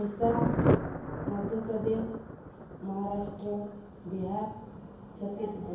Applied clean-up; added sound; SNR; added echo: none; Thunder; -1 dB; reverberation time 0.9 s.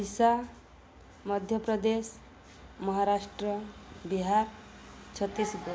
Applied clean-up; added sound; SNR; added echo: none; none; none; none.